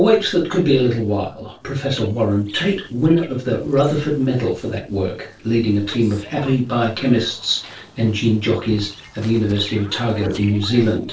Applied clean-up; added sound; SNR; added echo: neural separator model SepFormer DNS4.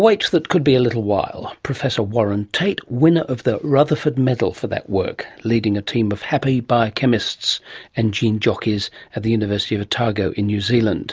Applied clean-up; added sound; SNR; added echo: none; none; none; none.